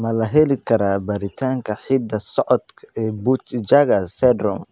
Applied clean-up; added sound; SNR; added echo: none; none; none; none.